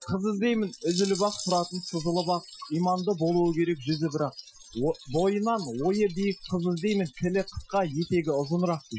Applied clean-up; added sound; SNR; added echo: classical method Wiener filter.